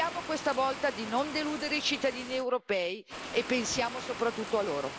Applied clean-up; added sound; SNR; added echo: none; Water; 10 dB; none.